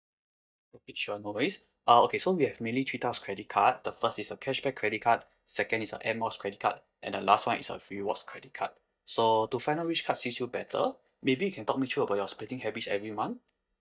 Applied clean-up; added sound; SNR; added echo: neural mask model DeepFilterNet 3.